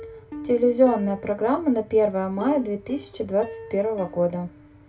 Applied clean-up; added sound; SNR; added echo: none; Plucked string instrument; 17 dB; reverberation time 0.2 s.